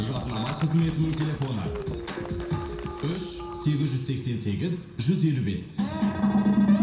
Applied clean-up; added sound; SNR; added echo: none; Crumpling, crinkling; 19 dB; reverberation time 0.7 s.